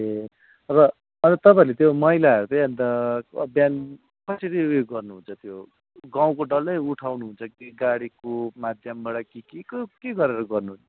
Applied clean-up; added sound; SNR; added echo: none; none; none; none.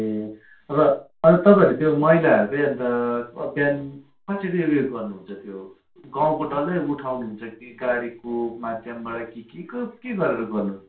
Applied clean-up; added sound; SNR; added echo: none; none; none; reverberation time 0.3 s.